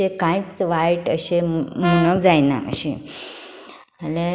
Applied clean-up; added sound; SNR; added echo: none; Brass instrument; 7 dB; none.